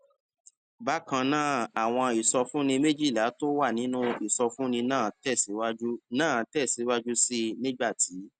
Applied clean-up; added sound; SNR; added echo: none; none; none; none.